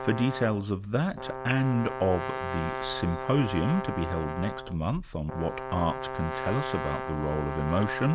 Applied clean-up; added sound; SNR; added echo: none; Brass instrument; 7 dB; none.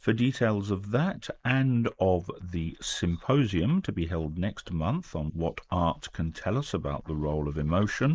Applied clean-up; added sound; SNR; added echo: neural mask model Resemble Enhance denoiser.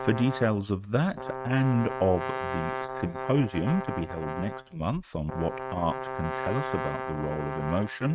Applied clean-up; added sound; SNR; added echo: neural mask model RNNoise.